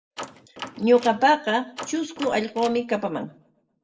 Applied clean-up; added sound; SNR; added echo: none; Door; 16 dB; reverberation time 0.5 s.